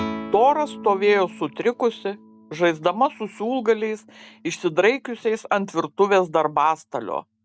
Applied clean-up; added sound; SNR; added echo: none; Guitar; 17 dB; none.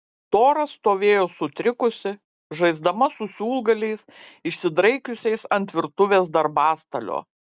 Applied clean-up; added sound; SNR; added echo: none; none; none; none.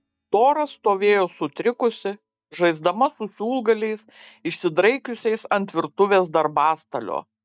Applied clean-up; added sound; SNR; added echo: neural mask model DeepFilterNet 3.